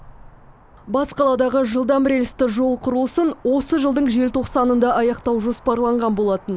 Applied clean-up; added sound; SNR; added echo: none; none; none; none.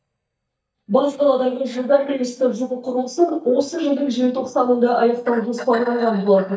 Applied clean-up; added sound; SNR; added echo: neural mask model DeepFilterNet 3.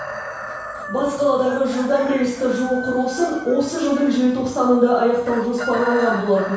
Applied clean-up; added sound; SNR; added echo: none; Chicken, rooster; 12 dB; reverberation time 0.7 s.